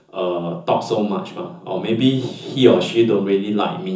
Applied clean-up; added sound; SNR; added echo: none; none; none; reverberation time 0.6 s.